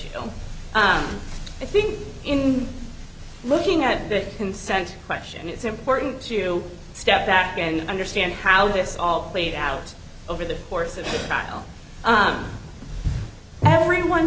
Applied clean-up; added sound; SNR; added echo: none; none; none; none.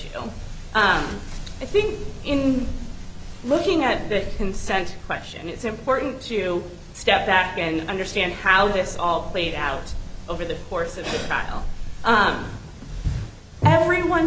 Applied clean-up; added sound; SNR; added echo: none; Boat, Water vehicle; 8 dB; none.